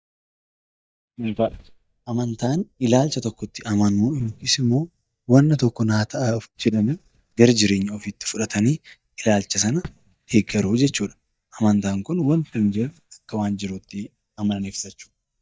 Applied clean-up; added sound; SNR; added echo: neural mask model DeepFilterNet 3.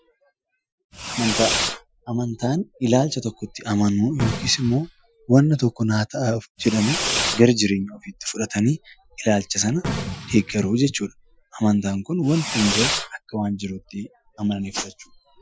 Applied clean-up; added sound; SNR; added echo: classical method Wiener filter.